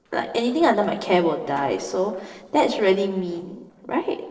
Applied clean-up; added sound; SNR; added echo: neural separator model SepFormer DNS4.